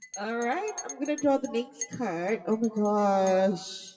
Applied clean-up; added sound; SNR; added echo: classical method WPE with log-MMSE.